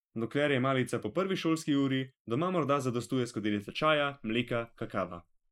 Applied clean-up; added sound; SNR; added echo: neural mask model Resemble Enhance denoiser.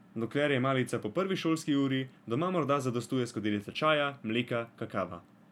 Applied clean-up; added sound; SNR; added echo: none; none; none; none.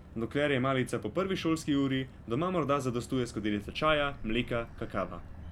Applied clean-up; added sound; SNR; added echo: none; Motor vehicle (road); 14 dB; none.